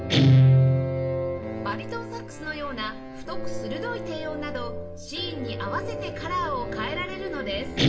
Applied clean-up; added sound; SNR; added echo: none; Guitar; -4 dB; reverberation time 0.4 s.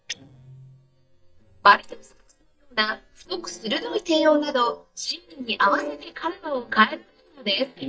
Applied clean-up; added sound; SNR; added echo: neural mask model DeepFilterNet 3.